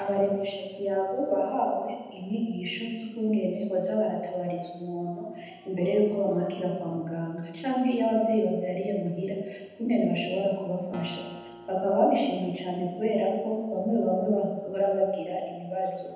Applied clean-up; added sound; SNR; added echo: none; Acoustic guitar; 19 dB; reverberation time 1.1 s.